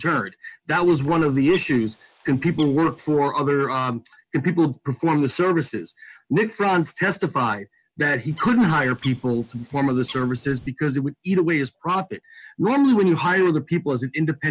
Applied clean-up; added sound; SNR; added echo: neural mask model Resemble Enhance denoiser.